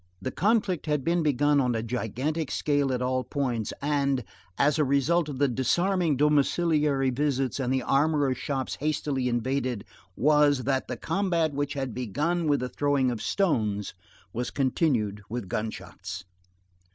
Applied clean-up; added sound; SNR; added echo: none; none; none; none.